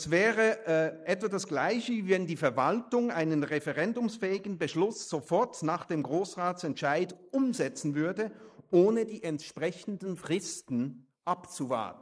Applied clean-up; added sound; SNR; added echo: neural mask model Resemble Enhance denoiser.